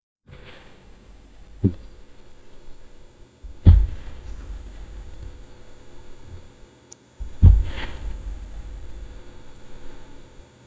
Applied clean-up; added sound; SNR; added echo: neural mask model DeepFilterNet 3.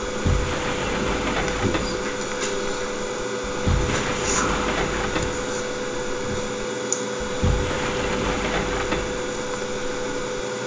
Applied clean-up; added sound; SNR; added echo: none; Sliding door; 1 dB; reverberation time 0.8 s.